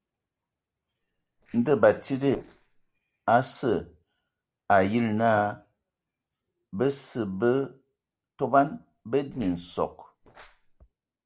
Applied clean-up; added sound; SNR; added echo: neural separator model SepFormer DNS4.